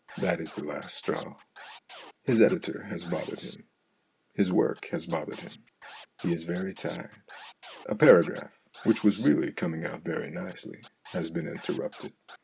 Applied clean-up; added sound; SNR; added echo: none; Scratching (performance technique); 20 dB; none.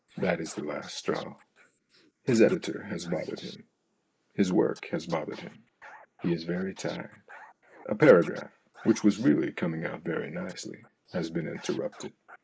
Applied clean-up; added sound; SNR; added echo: neural mask model Resemble Enhance denoiser.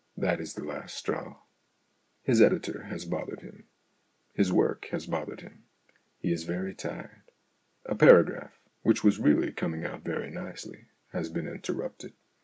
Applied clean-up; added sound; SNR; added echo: none; none; none; none.